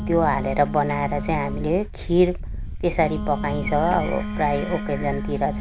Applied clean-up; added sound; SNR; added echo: none; Wind + Wind instrument, woodwind instrument; 5 dB; none.